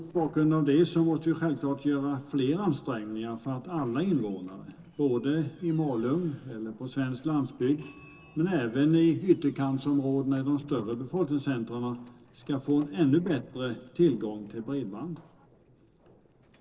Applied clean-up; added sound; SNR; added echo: neural separator model SepFormer DNS4.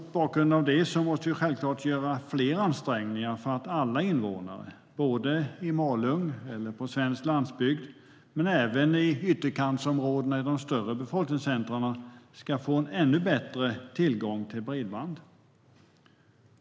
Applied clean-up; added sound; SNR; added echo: none; none; none; none.